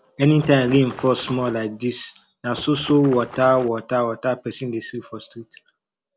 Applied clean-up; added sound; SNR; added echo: none; Water / Splash, splatter; 16 dB; none.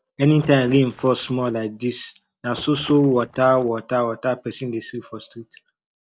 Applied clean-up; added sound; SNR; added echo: neural mask model DeepFilterNet 3.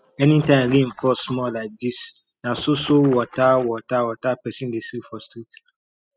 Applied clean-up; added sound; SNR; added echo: classical method spectral subtraction.